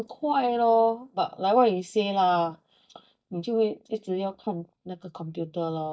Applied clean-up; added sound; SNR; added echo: neural mask model DeepFilterNet 3.